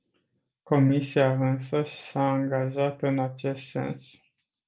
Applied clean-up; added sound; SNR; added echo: none; none; none; none.